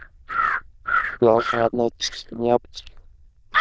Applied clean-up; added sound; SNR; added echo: neural diffusion model UNIVERSE++.